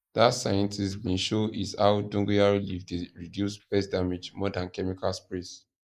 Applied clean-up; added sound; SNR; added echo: neural mask model Resemble Enhance denoiser.